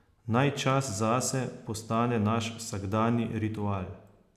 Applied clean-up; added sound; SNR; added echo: none; none; none; none.